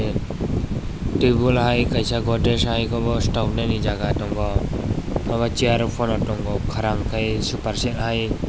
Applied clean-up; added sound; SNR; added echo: none; Fireworks / Ocean; 15 dB; none.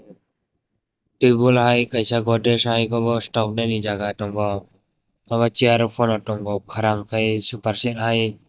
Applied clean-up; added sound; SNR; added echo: neural mask model DeepFilterNet 3.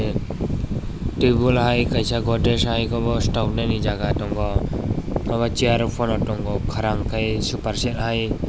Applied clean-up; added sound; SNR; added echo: none; none; none; none.